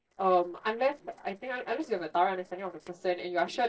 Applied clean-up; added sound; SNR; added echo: neural separator model SepFormer DNS4.